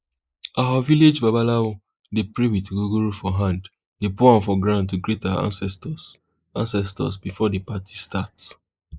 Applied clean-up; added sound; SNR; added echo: neural mask model Resemble Enhance denoiser.